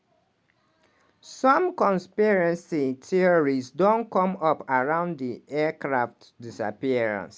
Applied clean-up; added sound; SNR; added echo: none; none; none; none.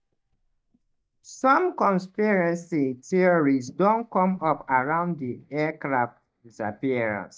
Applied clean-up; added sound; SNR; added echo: neural mask model DeepFilterNet 3.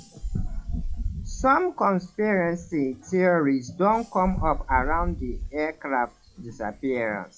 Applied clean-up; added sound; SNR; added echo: classical method WPE with log-MMSE.